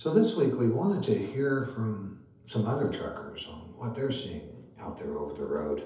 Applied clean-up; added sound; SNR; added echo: none; none; none; reverberation time 2.2 s.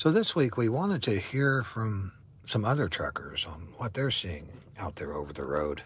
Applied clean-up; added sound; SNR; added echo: none; none; none; none.